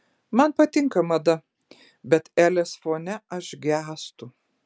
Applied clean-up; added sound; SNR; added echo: none; none; none; none.